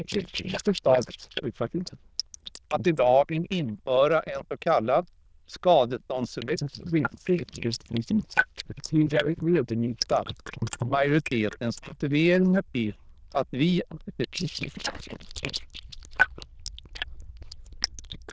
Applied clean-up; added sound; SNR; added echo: neural diffusion model UNIVERSE++.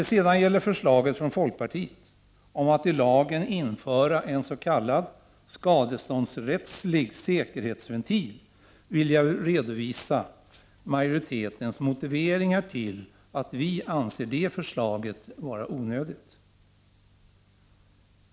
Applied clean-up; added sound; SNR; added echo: none; none; none; none.